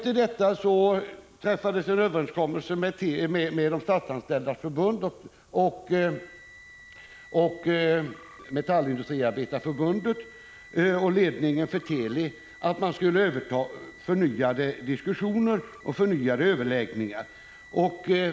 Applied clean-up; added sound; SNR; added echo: none; none; none; none.